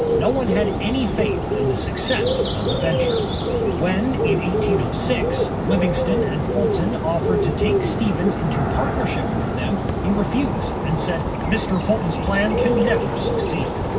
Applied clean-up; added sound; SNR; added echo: none; Bird; -3 dB; reverberation time 0.4 s.